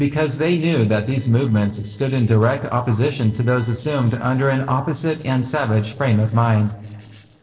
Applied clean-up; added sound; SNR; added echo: neural separator model SepFormer DNS4.